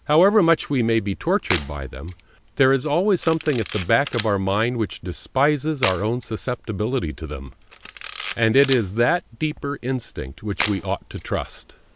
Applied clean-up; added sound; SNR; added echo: none; Camera; 14 dB; none.